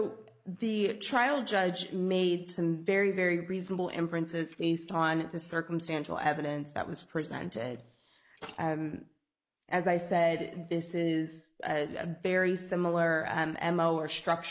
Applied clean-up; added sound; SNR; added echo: neural mask model Resemble Enhance denoiser.